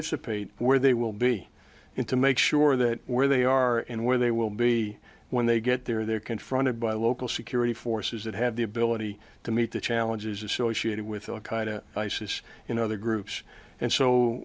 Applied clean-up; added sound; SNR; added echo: none; none; none; none.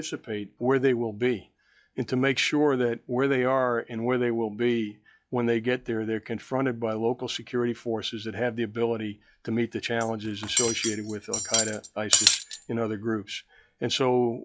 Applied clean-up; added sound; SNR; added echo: classical method log-MMSE.